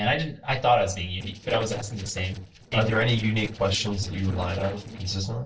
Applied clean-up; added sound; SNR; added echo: neural separator model SepFormer DNS4.